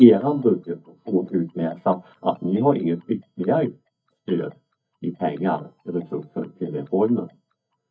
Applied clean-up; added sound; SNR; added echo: neural mask model DeepFilterNet 3.